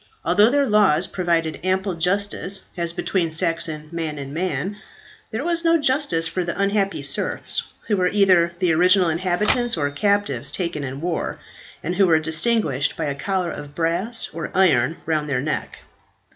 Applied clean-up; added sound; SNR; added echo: none; Typewriter; 10 dB; none.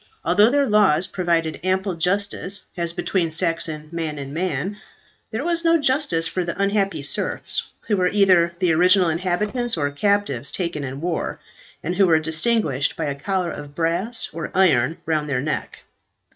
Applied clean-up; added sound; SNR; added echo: neural mask model RNNoise.